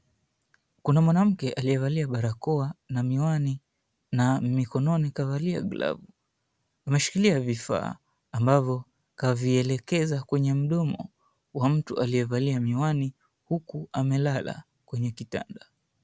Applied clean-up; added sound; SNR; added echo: none; none; none; none.